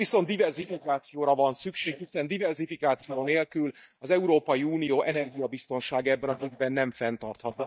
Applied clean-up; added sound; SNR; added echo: neural mask model DeepFilterNet 3.